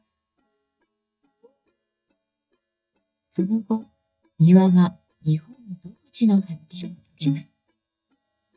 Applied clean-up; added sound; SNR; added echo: neural mask model DeepFilterNet 3.